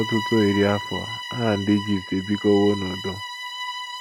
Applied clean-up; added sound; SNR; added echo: none; Bowed string instrument; 9 dB; none.